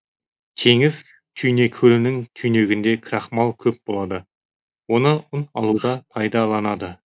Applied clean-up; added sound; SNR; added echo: neural mask model Resemble Enhance denoiser.